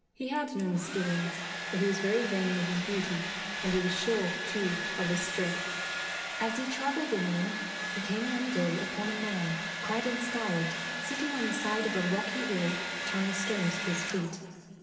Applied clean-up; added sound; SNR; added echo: none; Domestic sounds, home sounds; 3 dB; reverberation time 2.4 s.